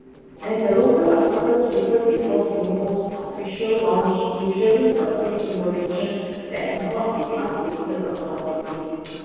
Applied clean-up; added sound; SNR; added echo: neural separator model SepFormer DNS4.